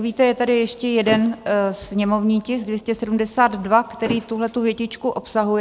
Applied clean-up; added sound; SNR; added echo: none; Thump, thud; 16 dB; none.